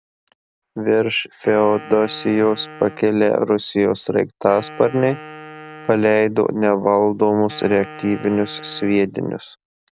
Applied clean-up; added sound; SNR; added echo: none; Wind instrument, woodwind instrument; 20 dB; none.